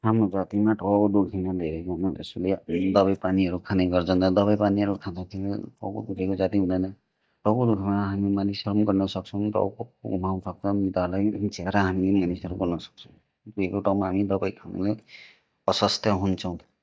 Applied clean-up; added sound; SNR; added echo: neural mask model DeepFilterNet 3.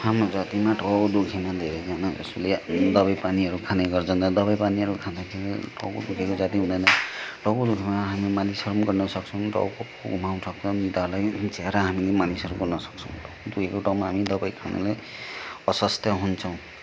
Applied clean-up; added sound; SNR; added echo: none; none; none; none.